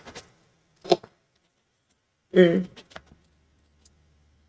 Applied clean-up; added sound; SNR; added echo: neural mask model RNNoise.